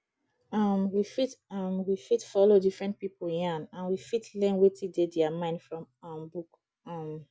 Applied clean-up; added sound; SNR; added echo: none; none; none; none.